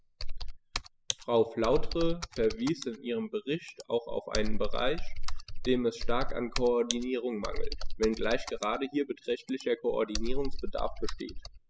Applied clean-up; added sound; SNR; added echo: classical method spectral subtraction.